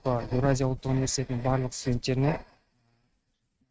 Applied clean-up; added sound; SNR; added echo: neural mask model RNNoise.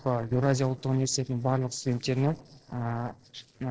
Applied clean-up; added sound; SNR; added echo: neural separator model SepFormer DNS4.